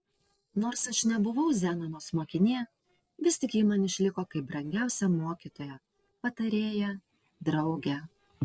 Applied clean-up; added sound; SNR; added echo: neural separator model SepFormer DNS4.